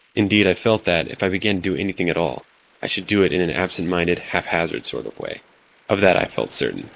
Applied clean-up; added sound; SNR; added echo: neural mask model Resemble Enhance denoiser.